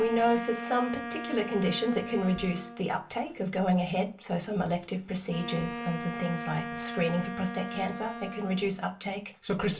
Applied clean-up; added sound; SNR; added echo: none; Wind instrument, woodwind instrument; 9 dB; reverberation time 0.3 s.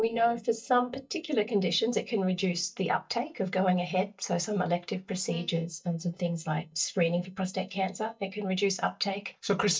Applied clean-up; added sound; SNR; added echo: neural mask model DeepFilterNet 3.